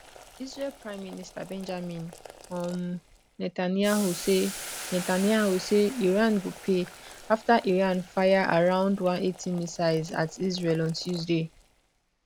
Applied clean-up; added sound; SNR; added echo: none; Boiling; 16 dB; none.